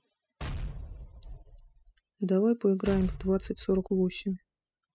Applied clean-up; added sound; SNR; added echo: classical method spectral subtraction.